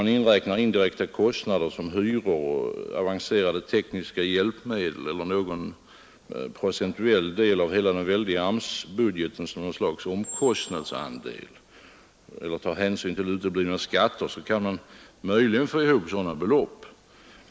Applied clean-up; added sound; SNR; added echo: none; Squeak; 16 dB; none.